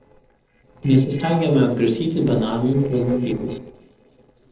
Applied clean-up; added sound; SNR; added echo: neural separator model SepFormer DNS4.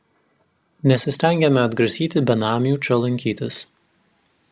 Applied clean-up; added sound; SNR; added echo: none; none; none; none.